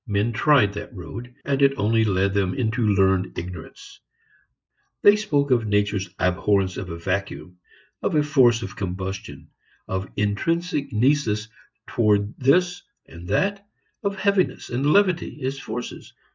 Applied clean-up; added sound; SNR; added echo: neural mask model Resemble Enhance denoiser.